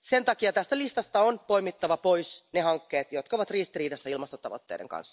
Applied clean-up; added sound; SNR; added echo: none; none; none; none.